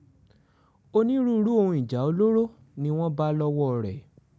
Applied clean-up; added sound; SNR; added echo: none; none; none; none.